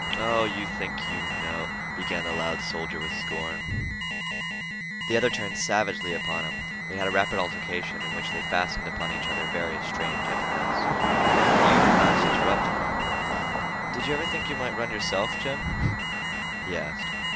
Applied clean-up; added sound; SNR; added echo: none; Car passing by + Alarm; -5 dB; none.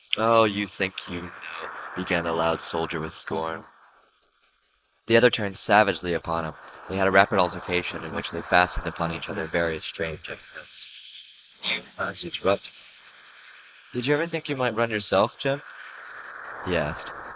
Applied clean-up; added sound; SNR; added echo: neural mask model Resemble Enhance denoiser.